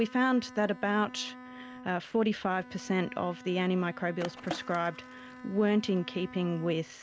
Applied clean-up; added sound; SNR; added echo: none; Skateboard + Bowed string instrument; 16 dB; none.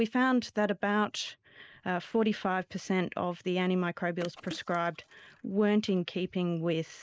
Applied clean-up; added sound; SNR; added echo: neural mask model Resemble Enhance denoiser.